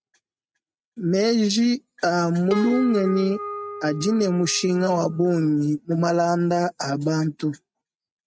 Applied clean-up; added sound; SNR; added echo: neural mask model RNNoise.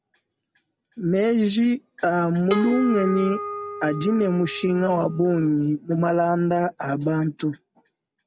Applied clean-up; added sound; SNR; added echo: none; Harp; 9 dB; none.